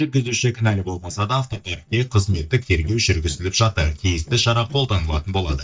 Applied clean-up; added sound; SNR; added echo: neural mask model DeepFilterNet 3.